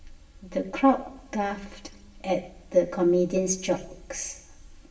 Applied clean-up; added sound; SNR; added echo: none; none; none; reverberation time 0.7 s.